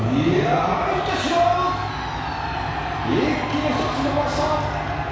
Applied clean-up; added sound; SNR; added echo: none; none; none; reverberation time 1.1 s.